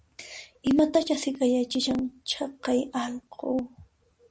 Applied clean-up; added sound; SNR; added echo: none; none; none; none.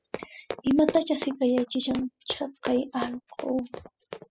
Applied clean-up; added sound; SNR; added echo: classical method spectral subtraction.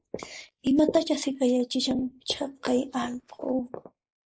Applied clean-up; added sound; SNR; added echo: neural mask model Resemble Enhance denoiser.